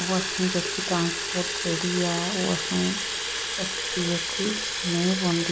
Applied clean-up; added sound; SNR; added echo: none; Fill (with liquid) / Water tap, faucet; 1 dB; none.